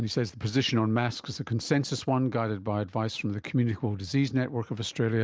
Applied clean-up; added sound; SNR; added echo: none; none; none; none.